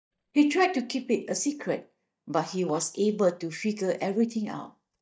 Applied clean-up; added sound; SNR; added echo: neural mask model DeepFilterNet 3.